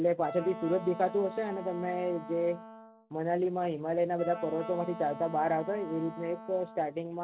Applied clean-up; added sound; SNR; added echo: none; Wind instrument, woodwind instrument; 13 dB; none.